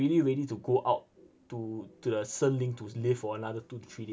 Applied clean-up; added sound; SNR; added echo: none; none; none; none.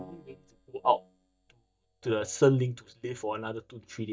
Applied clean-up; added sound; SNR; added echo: neural mask model DeepFilterNet 3.